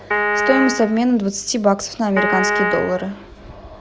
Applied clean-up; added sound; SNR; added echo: none; Piano; 0 dB; none.